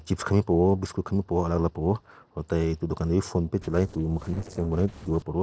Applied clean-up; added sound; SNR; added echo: neural separator model SepFormer DNS4.